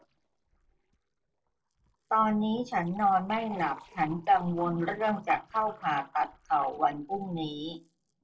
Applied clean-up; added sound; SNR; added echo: neural separator model SepFormer DNS4.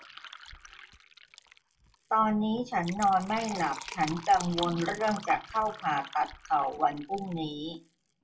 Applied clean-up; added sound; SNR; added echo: none; Fill (with liquid); 14 dB; reverberation time 0.2 s.